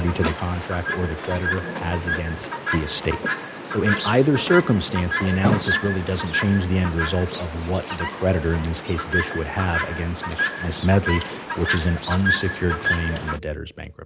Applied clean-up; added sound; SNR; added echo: none; Chirp, tweet; 4 dB; none.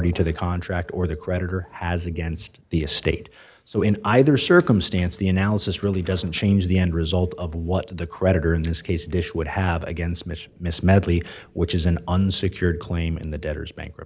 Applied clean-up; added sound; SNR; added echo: none; none; none; none.